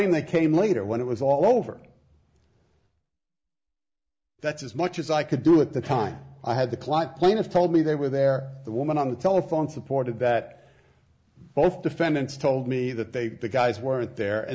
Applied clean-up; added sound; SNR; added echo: none; none; none; none.